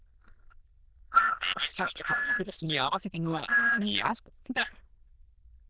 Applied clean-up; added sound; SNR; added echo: neural diffusion model UNIVERSE++.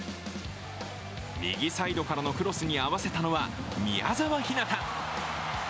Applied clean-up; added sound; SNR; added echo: none; none; none; none.